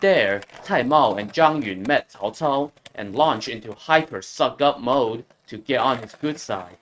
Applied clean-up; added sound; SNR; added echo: neural mask model RNNoise.